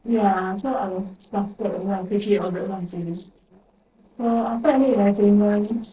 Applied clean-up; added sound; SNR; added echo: neural separator model SepFormer DNS4.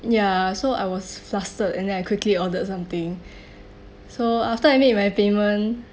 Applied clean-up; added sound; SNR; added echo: none; none; none; none.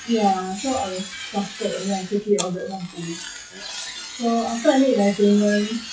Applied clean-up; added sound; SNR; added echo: classical method WPE with log-MMSE.